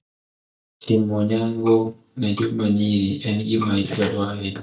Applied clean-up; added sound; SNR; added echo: neural mask model DeepFilterNet 3.